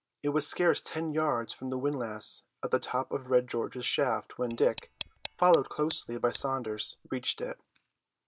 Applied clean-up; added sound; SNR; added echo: none; Tick; 17 dB; none.